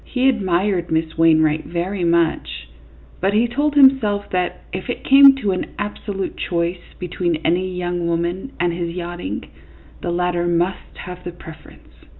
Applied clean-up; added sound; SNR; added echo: none; none; none; none.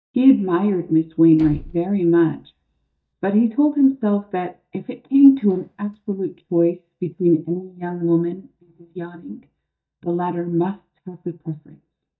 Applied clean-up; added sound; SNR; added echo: neural mask model DeepFilterNet 3.